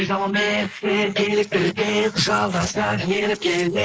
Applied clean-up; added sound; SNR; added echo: neural mask model Resemble Enhance denoiser.